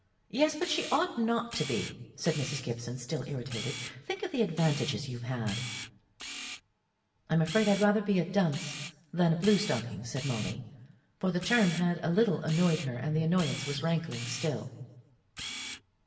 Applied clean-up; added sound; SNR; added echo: none; Camera; 13 dB; reverberation time 1.0 s.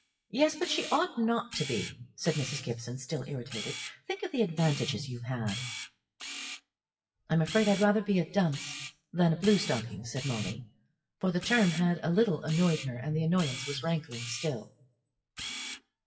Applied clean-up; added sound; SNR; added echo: classical method WPE with log-MMSE.